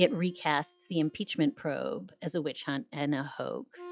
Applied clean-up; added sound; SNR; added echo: classical method log-MMSE.